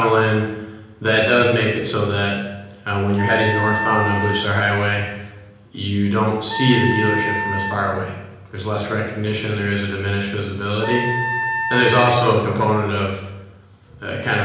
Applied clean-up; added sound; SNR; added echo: none; Wind instrument, woodwind instrument; 4 dB; reverberation time 1.0 s.